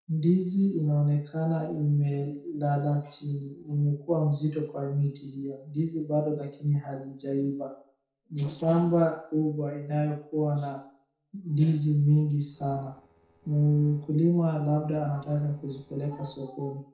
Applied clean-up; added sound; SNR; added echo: neural separator model SepFormer DNS4.